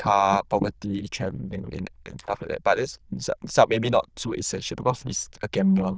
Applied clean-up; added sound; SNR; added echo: neural diffusion model UNIVERSE++.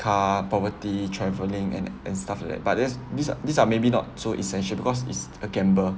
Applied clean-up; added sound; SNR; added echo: none; none; none; none.